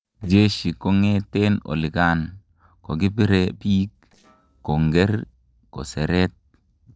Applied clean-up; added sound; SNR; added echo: neural separator model SepFormer DNS4.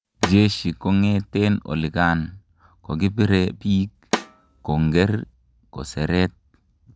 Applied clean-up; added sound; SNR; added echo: none; Snare drum; 10 dB; none.